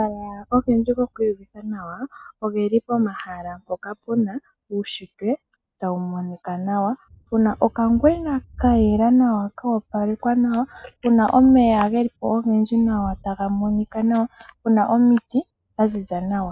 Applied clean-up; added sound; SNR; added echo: neural mask model RNNoise.